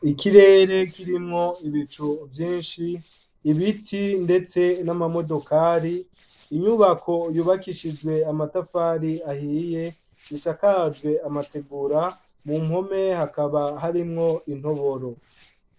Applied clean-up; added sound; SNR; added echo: neural separator model SepFormer DNS4.